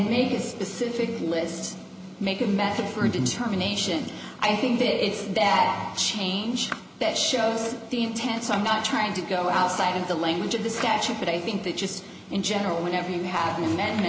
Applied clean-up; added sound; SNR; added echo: none; none; none; none.